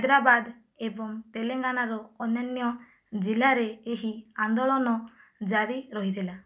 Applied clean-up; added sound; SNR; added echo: none; none; none; none.